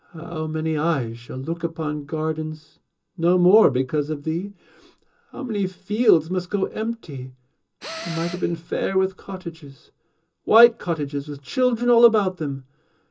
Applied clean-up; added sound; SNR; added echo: none; Tools; 14 dB; reverberation time 0.2 s.